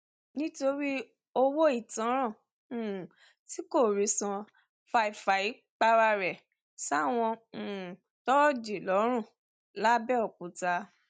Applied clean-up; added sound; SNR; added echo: none; none; none; none.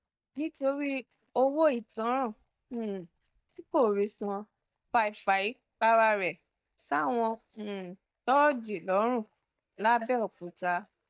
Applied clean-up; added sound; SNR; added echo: neural mask model DeepFilterNet 3.